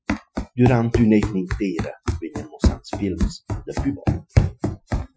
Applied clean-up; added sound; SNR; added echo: classical method Wiener filter.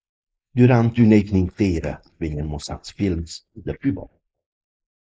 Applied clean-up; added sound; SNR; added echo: neural mask model Resemble Enhance denoiser.